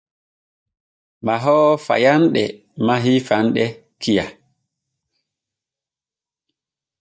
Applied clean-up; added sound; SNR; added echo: neural mask model DeepFilterNet 3.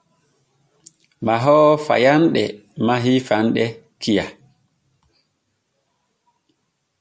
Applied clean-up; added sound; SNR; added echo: none; none; none; none.